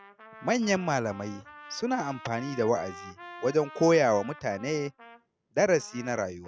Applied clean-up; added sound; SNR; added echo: none; Trumpet; 19 dB; none.